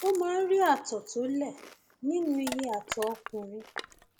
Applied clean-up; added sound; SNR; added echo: none; Chewing, mastication + Crushing; 15 dB; none.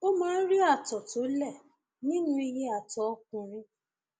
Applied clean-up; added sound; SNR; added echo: none; none; none; none.